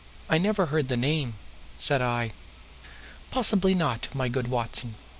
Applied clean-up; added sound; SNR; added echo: none; none; none; none.